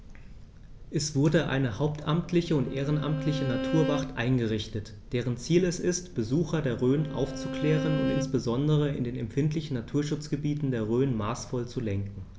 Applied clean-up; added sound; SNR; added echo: none; Bowed string instrument; 8 dB; none.